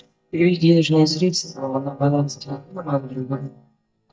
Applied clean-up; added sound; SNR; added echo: neural mask model DeepFilterNet 3.